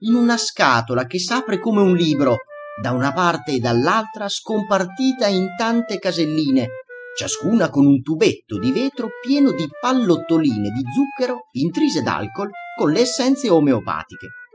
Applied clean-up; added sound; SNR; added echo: classical method spectral subtraction.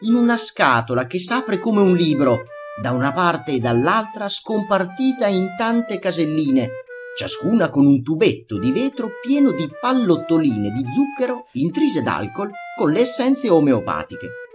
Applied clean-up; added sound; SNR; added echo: none; Wind instrument, woodwind instrument; 16 dB; none.